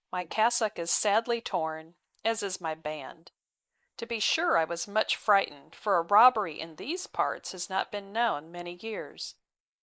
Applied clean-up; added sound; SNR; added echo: neural mask model Resemble Enhance denoiser.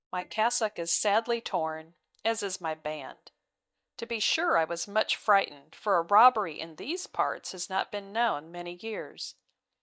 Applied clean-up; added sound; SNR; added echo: neural mask model DeepFilterNet 3.